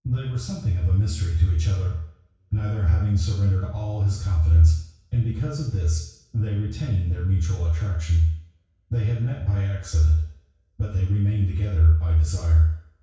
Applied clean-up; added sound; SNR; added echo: none; none; none; reverberation time 0.6 s.